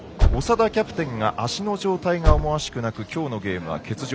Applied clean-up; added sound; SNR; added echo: none; Car; 0 dB; none.